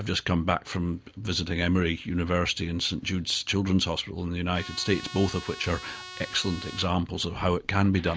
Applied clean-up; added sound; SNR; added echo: none; Trumpet; 14 dB; none.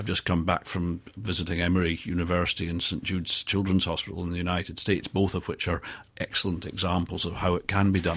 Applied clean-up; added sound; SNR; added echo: none; none; none; none.